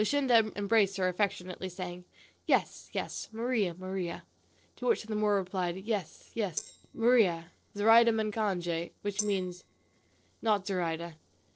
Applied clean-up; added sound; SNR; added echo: neural separator model SepFormer DNS4.